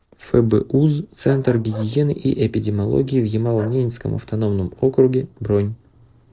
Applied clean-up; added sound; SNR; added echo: neural separator model SepFormer DNS4.